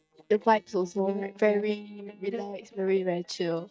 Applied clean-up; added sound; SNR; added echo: neural mask model DeepFilterNet 3.